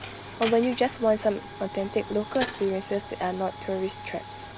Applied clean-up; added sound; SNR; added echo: none; Coin (dropping); 11 dB; none.